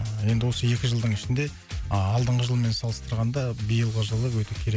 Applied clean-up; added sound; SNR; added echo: none; none; none; none.